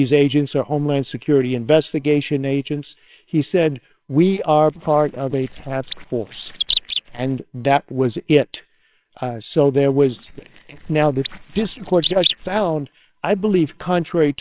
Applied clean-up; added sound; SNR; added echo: neural separator model SepFormer WHAMR!.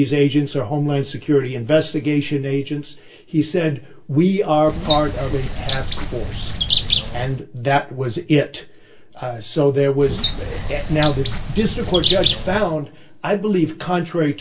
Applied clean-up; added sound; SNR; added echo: none; Bird; 3 dB; reverberation time 0.2 s.